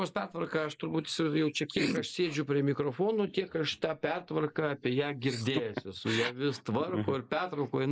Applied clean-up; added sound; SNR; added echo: neural mask model Resemble Enhance denoiser.